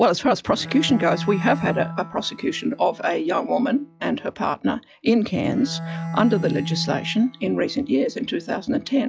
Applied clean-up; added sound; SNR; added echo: classical method log-MMSE.